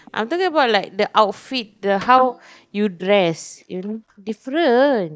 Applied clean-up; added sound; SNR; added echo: neural mask model DeepFilterNet 3.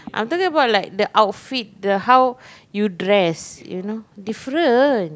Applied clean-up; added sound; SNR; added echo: none; none; none; none.